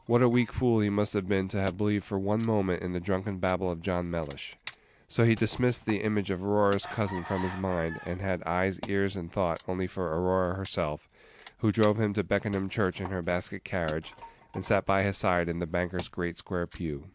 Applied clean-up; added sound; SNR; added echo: none; Chicken, rooster + Wood; 18 dB; none.